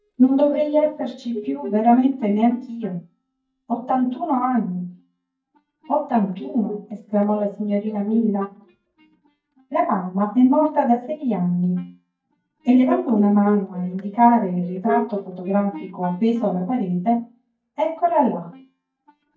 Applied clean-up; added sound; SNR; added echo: neural mask model DeepFilterNet 3.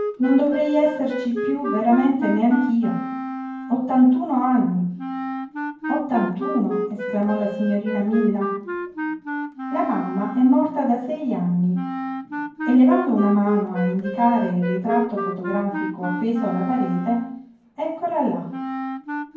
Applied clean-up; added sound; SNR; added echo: none; Wind instrument, woodwind instrument; 8 dB; reverberation time 0.9 s.